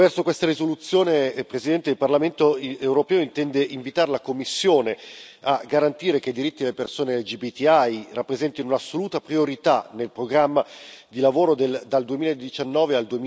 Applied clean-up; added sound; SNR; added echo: none; none; none; none.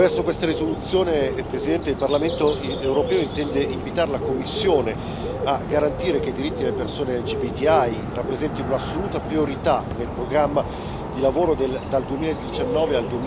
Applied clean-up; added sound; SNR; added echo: none; Bird; 4 dB; none.